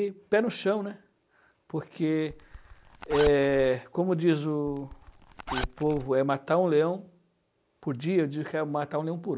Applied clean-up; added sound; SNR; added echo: none; Zipper (clothing); 10 dB; none.